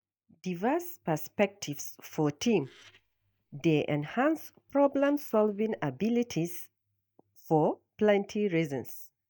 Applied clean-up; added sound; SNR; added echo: neural mask model DeepFilterNet 3.